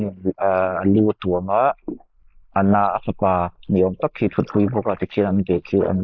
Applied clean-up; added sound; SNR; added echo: neural mask model Resemble Enhance denoiser.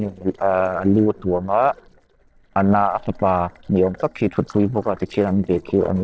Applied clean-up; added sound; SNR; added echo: neural separator model SepFormer DNS4.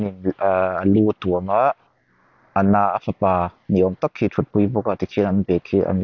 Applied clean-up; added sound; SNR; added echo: none; none; none; none.